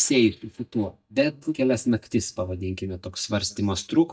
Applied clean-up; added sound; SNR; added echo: neural mask model DeepFilterNet 3.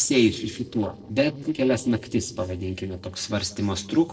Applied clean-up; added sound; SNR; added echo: neural separator model SepFormer DNS4.